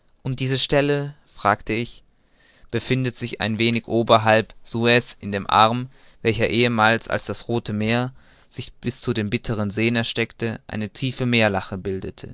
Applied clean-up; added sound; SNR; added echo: none; Bicycle bell; 16 dB; none.